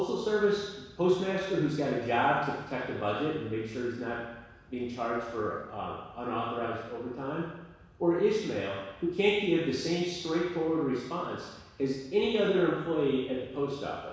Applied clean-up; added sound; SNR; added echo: none; none; none; reverberation time 1.1 s.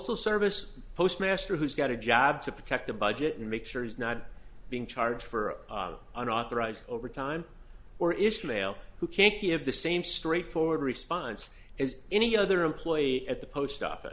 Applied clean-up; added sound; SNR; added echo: none; none; none; none.